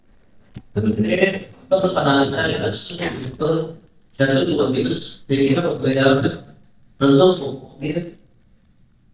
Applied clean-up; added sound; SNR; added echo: neural mask model DeepFilterNet 3.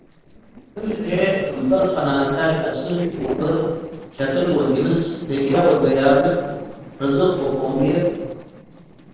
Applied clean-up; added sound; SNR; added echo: neural separator model SepFormer DNS4.